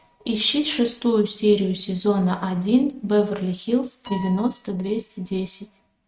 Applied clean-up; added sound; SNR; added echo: neural mask model RNNoise.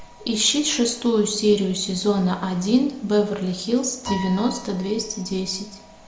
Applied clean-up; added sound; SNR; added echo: none; Piano; 19 dB; none.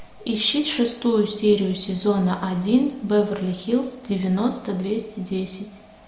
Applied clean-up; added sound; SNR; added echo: none; none; none; none.